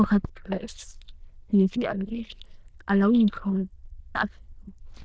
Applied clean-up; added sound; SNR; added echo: neural diffusion model UNIVERSE++.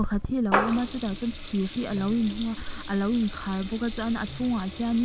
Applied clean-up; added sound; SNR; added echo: none; Water tap, faucet / Liquid; 5 dB; none.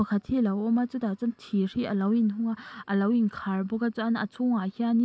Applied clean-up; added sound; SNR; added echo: none; none; none; none.